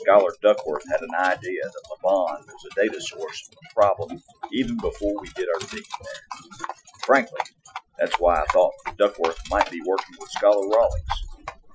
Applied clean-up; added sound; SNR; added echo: classical method Wiener filter.